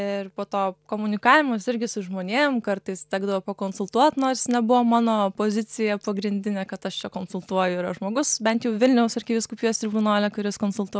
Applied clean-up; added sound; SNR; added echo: none; none; none; none.